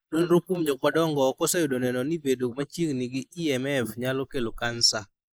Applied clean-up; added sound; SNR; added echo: neural mask model Resemble Enhance denoiser.